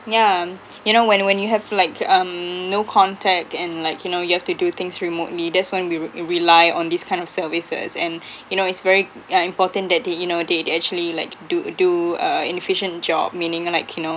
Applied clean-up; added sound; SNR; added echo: none; none; none; none.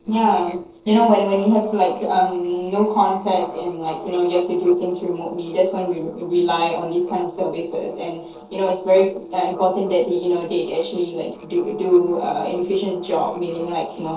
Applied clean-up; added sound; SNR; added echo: neural separator model SepFormer DNS4.